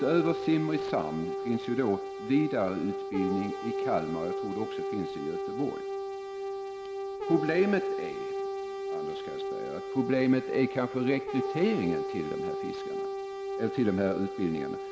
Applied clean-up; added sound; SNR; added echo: none; Brass instrument; 4 dB; none.